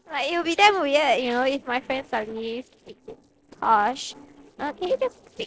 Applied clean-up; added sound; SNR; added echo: neural separator model SepFormer DNS4.